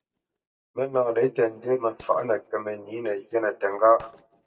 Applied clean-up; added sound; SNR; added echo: neural mask model DeepFilterNet 3.